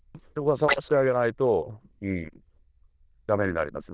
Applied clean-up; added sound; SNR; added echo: neural diffusion model UNIVERSE++.